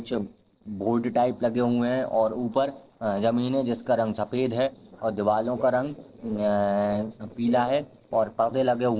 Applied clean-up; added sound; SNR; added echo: neural separator model SepFormer DNS4.